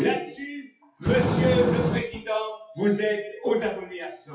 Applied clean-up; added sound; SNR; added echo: classical method WPE with log-MMSE.